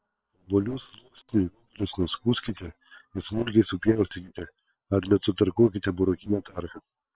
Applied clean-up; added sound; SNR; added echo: neural separator model SepFormer WHAM!.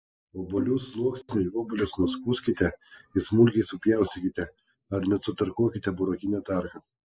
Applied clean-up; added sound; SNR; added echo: neural mask model Resemble Enhance denoiser.